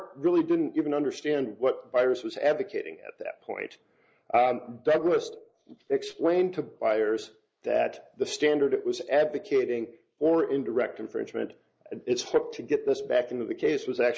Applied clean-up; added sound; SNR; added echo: neural mask model Resemble Enhance denoiser.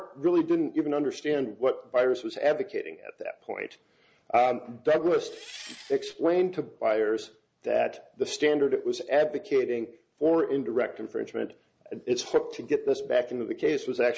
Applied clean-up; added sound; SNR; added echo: none; Engine; 19 dB; none.